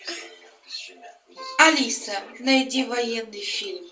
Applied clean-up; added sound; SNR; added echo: none; Wind instrument, woodwind instrument; 16 dB; reverberation time 0.2 s.